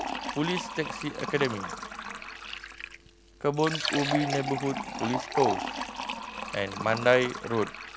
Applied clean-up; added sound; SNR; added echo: none; Fill (with liquid); 4 dB; none.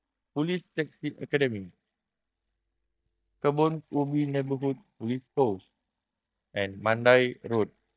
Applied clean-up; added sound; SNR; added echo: neural mask model DeepFilterNet 3.